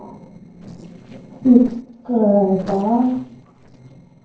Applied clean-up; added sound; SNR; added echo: neural separator model SepFormer DNS4.